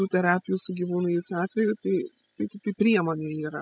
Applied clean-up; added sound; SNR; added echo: classical method spectral subtraction.